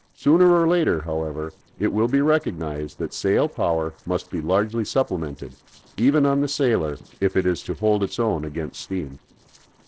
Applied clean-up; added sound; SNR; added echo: neural separator model SepFormer DNS4.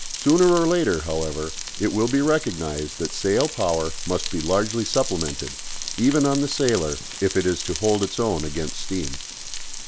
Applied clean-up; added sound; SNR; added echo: none; Livestock, farm animals, working animals + Frying (food); 8 dB; none.